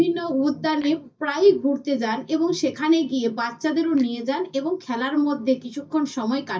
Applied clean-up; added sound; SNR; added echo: neural mask model DeepFilterNet 3.